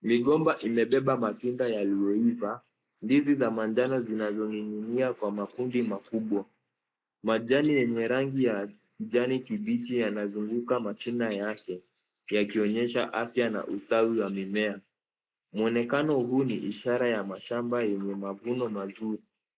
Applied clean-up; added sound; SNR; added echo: neural mask model Resemble Enhance denoiser.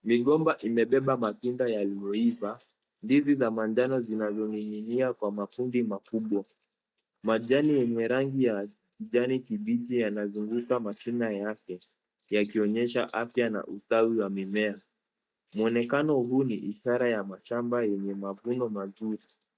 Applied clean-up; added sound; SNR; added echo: neural mask model DeepFilterNet 3.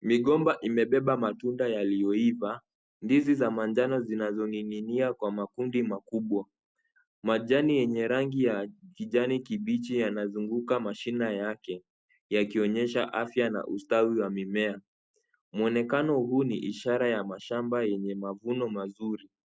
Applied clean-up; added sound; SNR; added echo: none; none; none; none.